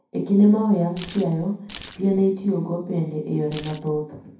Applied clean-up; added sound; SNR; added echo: none; Keys jangling; 10 dB; reverberation time 0.6 s.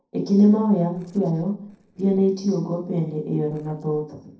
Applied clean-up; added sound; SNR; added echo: neural separator model SepFormer DNS4.